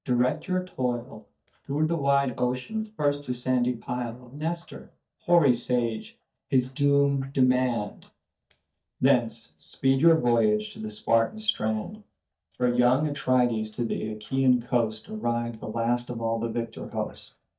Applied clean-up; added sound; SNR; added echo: neural mask model DeepFilterNet 3.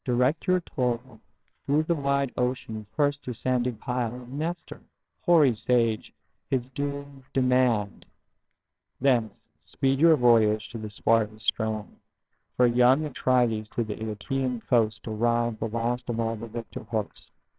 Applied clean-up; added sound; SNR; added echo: neural separator model SepFormer WHAMR!.